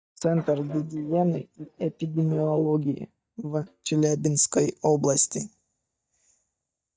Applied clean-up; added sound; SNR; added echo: neural mask model DeepFilterNet 3.